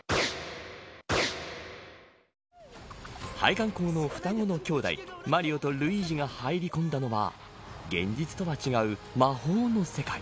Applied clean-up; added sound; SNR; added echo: none; none; none; none.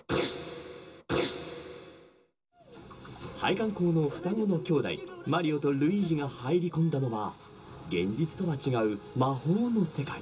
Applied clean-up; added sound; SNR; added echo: none; none; none; reverberation time 0.2 s.